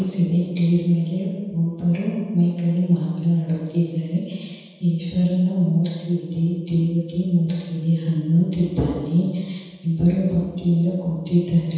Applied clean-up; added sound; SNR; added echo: none; none; none; reverberation time 1.2 s.